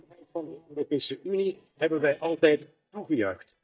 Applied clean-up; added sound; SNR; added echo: neural mask model DeepFilterNet 3.